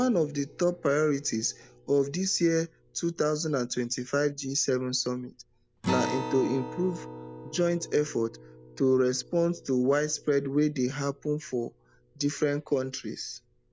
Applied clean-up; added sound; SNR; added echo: none; Acoustic guitar; 14 dB; none.